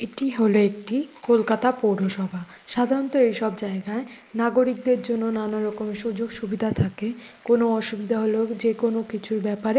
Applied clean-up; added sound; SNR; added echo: neural mask model Resemble Enhance denoiser.